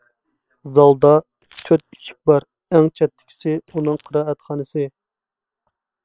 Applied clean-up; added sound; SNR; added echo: neural separator model SepFormer WHAM!.